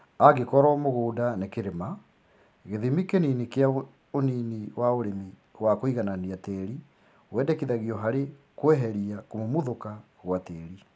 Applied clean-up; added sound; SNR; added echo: none; none; none; none.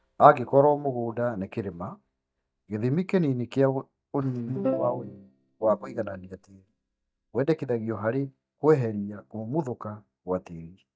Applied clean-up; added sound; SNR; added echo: neural mask model DeepFilterNet 3.